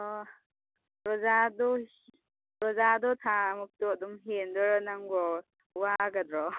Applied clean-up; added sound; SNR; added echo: none; none; none; none.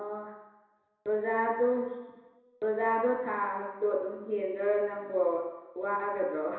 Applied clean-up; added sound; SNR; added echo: none; none; none; reverberation time 1.0 s.